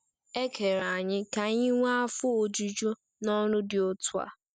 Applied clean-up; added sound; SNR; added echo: none; none; none; none.